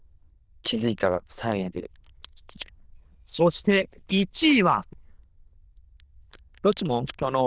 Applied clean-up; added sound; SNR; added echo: neural diffusion model UNIVERSE++.